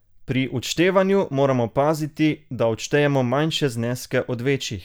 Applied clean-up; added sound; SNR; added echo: none; none; none; none.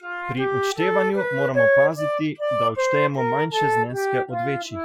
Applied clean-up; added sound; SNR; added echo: classical method Wiener filter.